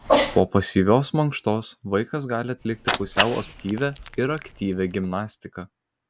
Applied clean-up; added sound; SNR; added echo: none; Cat; 5 dB; none.